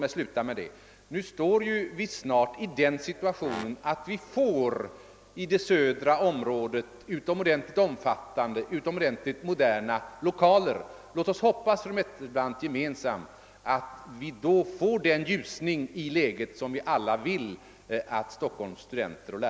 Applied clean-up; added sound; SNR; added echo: none; Brass instrument; 15 dB; none.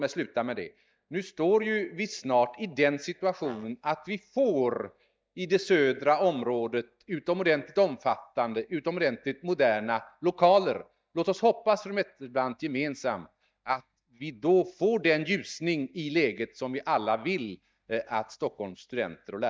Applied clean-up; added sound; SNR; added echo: neural mask model DeepFilterNet 3.